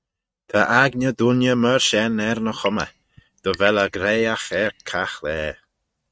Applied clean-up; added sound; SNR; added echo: neural mask model RNNoise.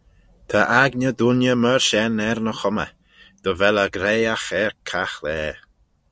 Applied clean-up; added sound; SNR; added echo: none; none; none; none.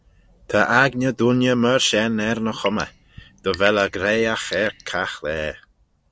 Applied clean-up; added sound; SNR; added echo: none; Drip / Sink (filling or washing) / Water tap, faucet / Water; 18 dB; none.